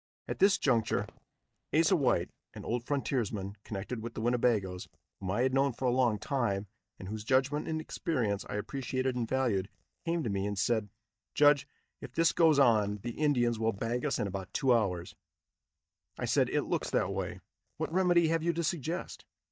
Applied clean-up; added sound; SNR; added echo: neural mask model DeepFilterNet 3.